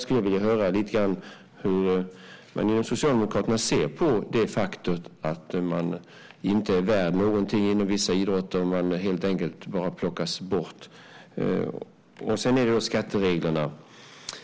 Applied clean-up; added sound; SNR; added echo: none; none; none; none.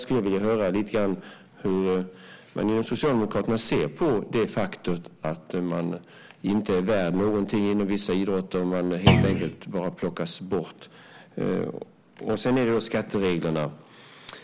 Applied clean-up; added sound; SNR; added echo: none; Thump, thud; -5 dB; none.